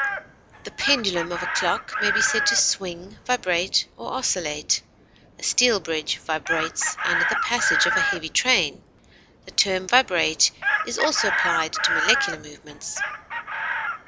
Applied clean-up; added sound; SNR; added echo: none; Chicken, rooster; 2 dB; none.